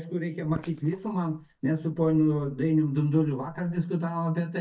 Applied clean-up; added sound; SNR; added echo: neural mask model DeepFilterNet 3.